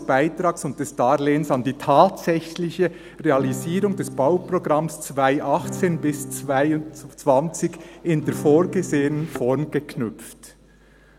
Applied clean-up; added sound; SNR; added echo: none; Thump, thud + Acoustic guitar / Strum; 12 dB; none.